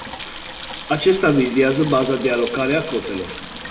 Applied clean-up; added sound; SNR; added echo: none; Sink (filling or washing) / Water tap, faucet; 9 dB; reverberation time 1.3 s.